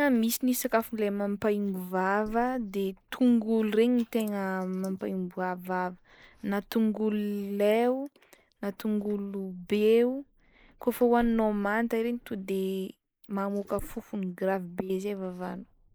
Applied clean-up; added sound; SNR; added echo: neural mask model Resemble Enhance denoiser.